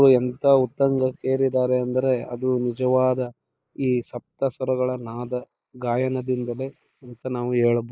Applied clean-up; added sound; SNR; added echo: neural mask model Resemble Enhance denoiser.